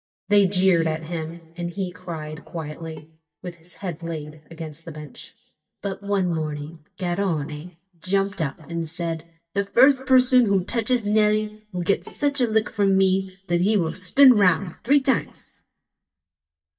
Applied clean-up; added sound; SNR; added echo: neural mask model DeepFilterNet 3.